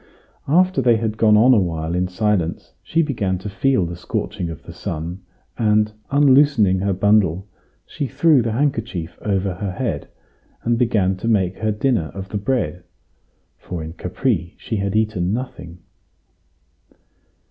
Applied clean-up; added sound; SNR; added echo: none; none; none; none.